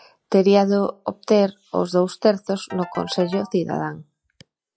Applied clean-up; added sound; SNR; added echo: classical method log-MMSE.